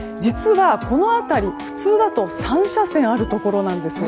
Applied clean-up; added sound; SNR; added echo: none; Wind instrument, woodwind instrument; 13 dB; none.